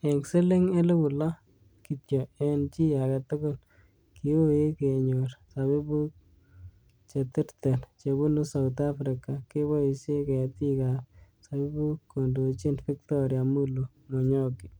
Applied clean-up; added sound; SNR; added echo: none; none; none; none.